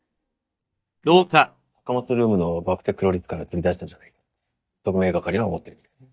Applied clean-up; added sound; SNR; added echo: neural mask model DeepFilterNet 3.